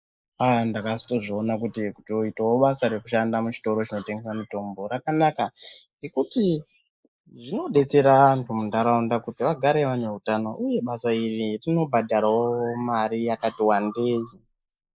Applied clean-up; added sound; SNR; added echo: neural mask model Resemble Enhance denoiser.